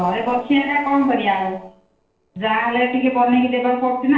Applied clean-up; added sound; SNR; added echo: neural separator model SepFormer DNS4.